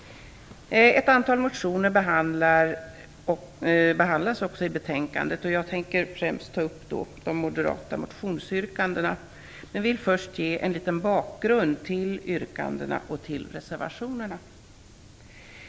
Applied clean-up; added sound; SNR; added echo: none; none; none; none.